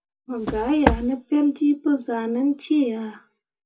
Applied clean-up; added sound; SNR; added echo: none; Walk, footsteps; 2 dB; reverberation time 0.2 s.